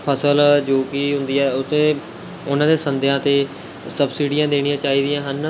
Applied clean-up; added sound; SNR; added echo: none; none; none; none.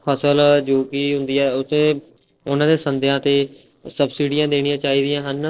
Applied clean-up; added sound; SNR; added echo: neural separator model SepFormer DNS4.